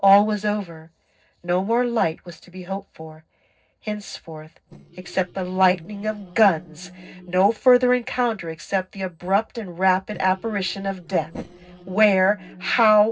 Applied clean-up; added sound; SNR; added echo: neural separator model SepFormer DNS4.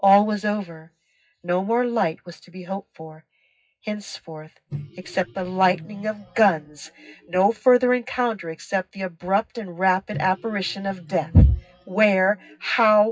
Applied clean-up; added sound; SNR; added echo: classical method WPE with log-MMSE.